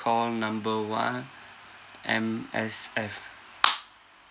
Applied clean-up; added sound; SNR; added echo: none; none; none; none.